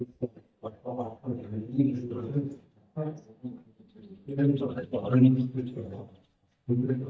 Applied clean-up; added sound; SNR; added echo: neural mask model DeepFilterNet 3.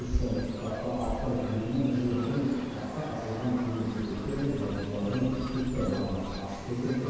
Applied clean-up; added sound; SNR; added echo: none; Fowl; 9 dB; reverberation time 2.0 s.